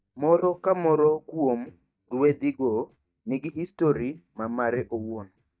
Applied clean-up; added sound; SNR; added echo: neural mask model DeepFilterNet 3.